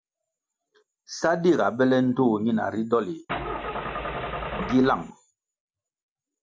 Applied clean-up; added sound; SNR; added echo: none; Engine starting / Car; 5 dB; none.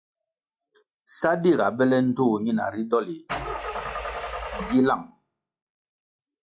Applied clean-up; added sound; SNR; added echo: classical method log-MMSE.